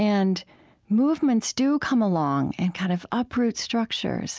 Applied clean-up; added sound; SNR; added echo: none; none; none; none.